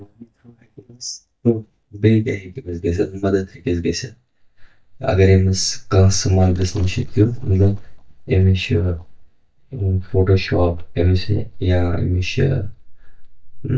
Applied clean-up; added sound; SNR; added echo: neural mask model DeepFilterNet 3.